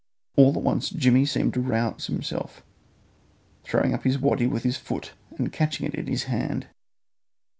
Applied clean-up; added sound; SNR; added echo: none; none; none; none.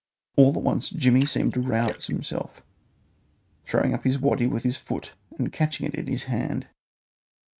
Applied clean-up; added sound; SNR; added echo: neural mask model RNNoise.